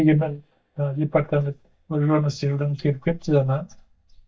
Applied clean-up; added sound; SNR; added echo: neural mask model DeepFilterNet 3.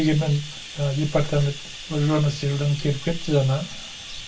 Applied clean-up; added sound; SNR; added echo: none; Bathtub (filling or washing); 15 dB; reverberation time 0.2 s.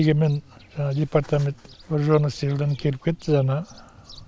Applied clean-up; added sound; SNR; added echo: none; none; none; none.